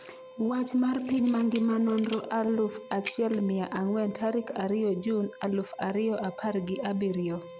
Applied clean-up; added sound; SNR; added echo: none; Bowed string instrument + Camera; 17 dB; none.